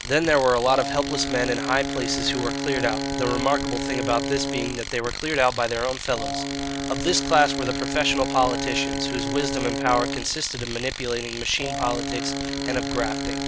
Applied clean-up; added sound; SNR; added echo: none; Tools + Brass instrument; 3 dB; none.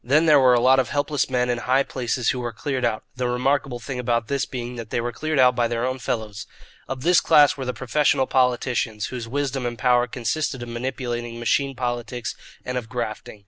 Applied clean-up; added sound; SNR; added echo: none; none; none; none.